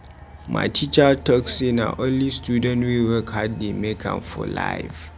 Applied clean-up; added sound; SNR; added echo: none; Train; 17 dB; none.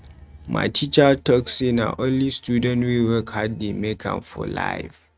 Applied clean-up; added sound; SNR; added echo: neural mask model RNNoise.